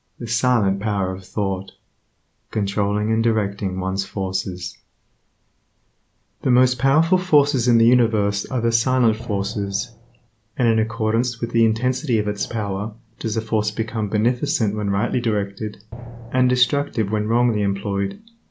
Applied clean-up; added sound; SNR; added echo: none; Drum; 15 dB; none.